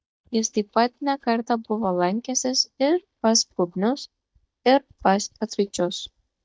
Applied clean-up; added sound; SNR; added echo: neural mask model DeepFilterNet 3.